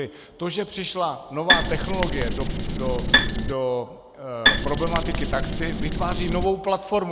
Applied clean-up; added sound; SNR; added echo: none; Writing + Bowed string instrument; -4 dB; none.